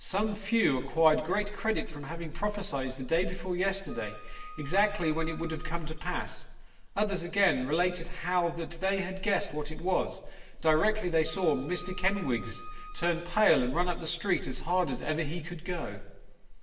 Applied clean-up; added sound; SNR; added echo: none; Wind instrument, woodwind instrument; 18 dB; reverberation time 0.9 s.